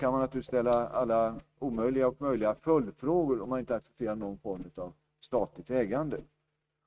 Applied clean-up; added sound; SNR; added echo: neural mask model RNNoise.